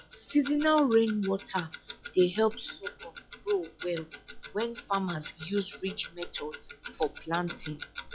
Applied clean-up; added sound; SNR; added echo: classical method log-MMSE.